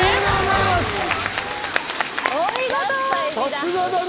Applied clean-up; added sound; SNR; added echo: none; Bathtub (filling or washing); 13 dB; none.